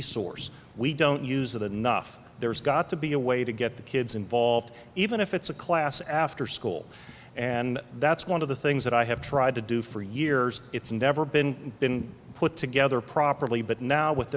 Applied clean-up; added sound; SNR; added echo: none; none; none; none.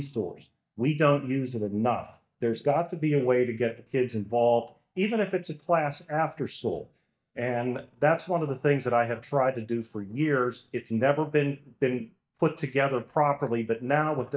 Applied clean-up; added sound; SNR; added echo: neural mask model DeepFilterNet 3.